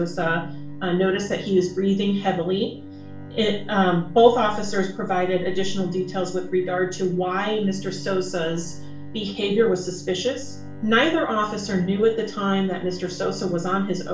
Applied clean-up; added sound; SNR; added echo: none; Bowed string instrument; 16 dB; reverberation time 0.4 s.